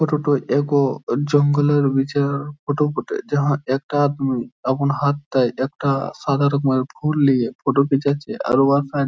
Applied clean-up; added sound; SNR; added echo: none; none; none; none.